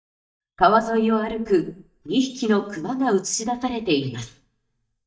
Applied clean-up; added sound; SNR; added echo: neural mask model DeepFilterNet 3.